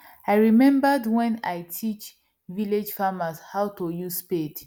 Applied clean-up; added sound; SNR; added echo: none; none; none; none.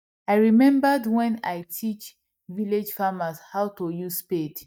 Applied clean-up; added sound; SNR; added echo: neural mask model DeepFilterNet 3.